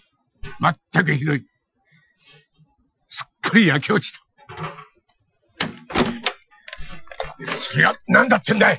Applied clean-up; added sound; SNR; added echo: classical method Wiener filter.